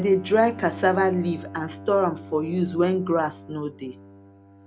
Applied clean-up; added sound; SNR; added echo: none; Bowed string instrument; 16 dB; none.